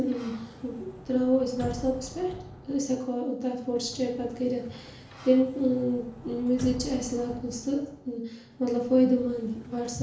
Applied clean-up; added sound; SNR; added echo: none; Sliding door; 16 dB; reverberation time 0.5 s.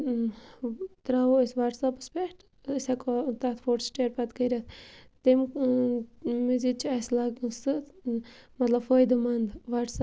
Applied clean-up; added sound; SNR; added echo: none; none; none; none.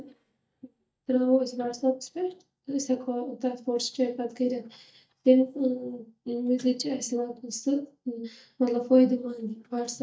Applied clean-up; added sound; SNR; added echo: neural mask model DeepFilterNet 3.